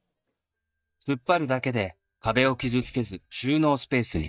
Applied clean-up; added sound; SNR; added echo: neural mask model DeepFilterNet 3.